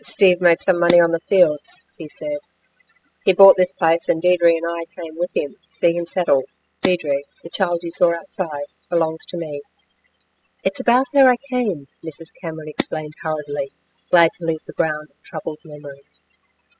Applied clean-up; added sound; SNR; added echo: classical method spectral subtraction.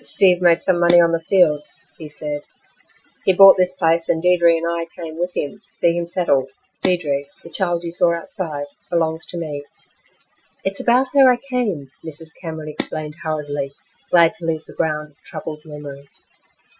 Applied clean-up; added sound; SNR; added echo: classical method Wiener filter.